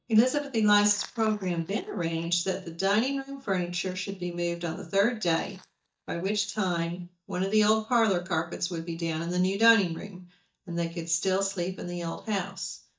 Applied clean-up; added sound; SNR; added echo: neural mask model DeepFilterNet 3.